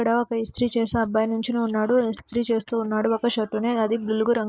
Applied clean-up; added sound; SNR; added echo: neural mask model Resemble Enhance denoiser.